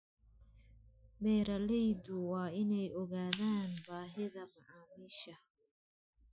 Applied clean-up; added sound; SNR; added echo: classical method Wiener filter.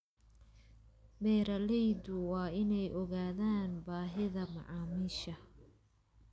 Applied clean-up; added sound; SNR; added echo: none; none; none; none.